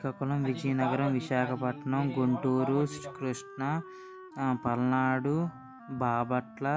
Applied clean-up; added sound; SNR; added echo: none; Wind instrument, woodwind instrument; 18 dB; none.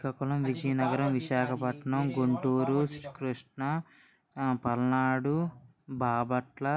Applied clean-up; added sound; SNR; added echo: none; none; none; none.